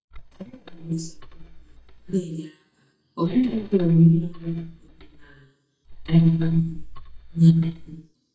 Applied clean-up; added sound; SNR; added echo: neural mask model DeepFilterNet 3.